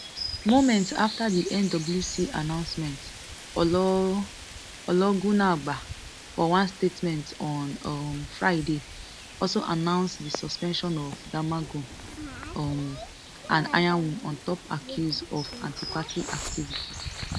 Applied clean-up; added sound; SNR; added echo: none; Bird vocalization, bird call, bird song; 11 dB; none.